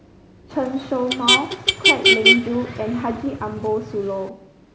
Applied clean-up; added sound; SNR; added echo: none; Motor vehicle (road); -4 dB; none.